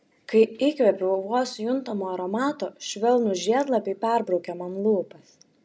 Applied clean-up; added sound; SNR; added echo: none; none; none; none.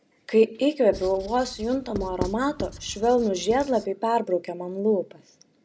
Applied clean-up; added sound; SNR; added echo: none; Writing; 13 dB; none.